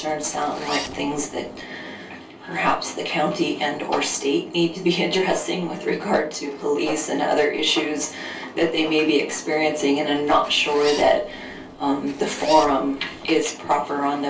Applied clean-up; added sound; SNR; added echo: none; Zipper (clothing); 14 dB; reverberation time 0.3 s.